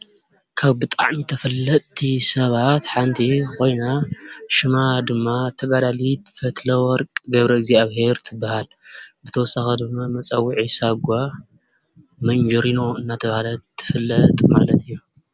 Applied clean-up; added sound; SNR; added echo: none; none; none; none.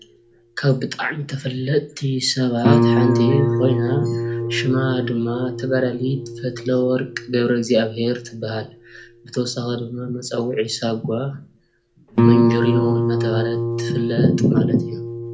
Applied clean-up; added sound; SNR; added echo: none; Guitar; 1 dB; reverberation time 0.3 s.